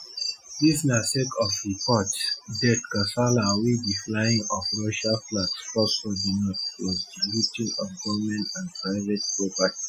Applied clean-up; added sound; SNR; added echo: classical method Wiener filter.